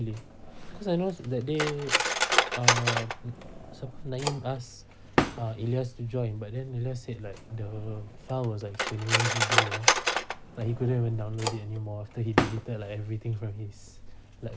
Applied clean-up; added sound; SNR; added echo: none; Cutlery, silverware; -1 dB; none.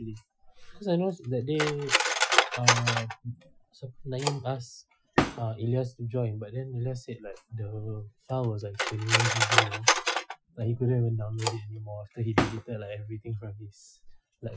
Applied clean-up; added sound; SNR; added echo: classical method Wiener filter.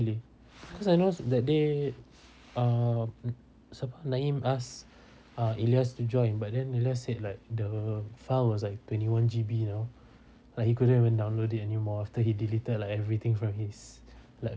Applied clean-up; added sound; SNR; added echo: none; none; none; none.